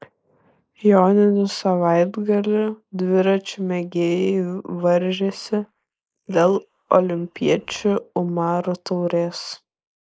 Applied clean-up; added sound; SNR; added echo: neural mask model Resemble Enhance denoiser.